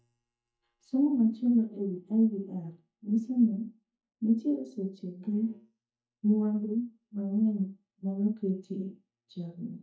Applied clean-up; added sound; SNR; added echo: neural mask model DeepFilterNet 3.